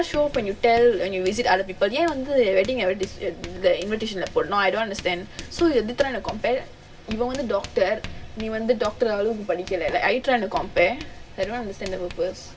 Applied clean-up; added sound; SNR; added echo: none; Writing; 16 dB; reverberation time 0.2 s.